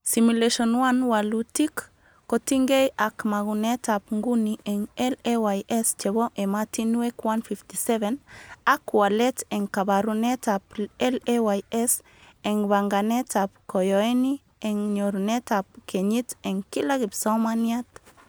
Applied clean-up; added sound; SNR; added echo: none; none; none; none.